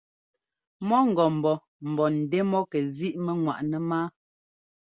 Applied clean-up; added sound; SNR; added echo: none; none; none; none.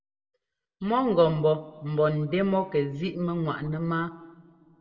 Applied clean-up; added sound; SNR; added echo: none; none; none; reverberation time 0.6 s.